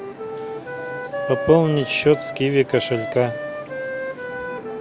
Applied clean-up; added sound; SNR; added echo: none; Wind instrument, woodwind instrument; 8 dB; none.